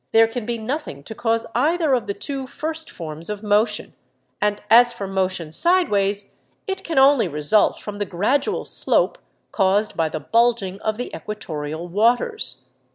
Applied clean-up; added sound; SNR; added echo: none; none; none; none.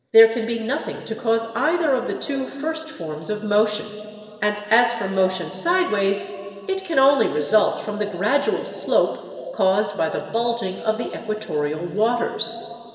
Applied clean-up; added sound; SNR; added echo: none; none; none; reverberation time 2.5 s.